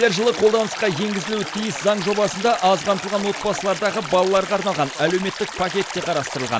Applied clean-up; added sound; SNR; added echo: none; Stream; 10 dB; none.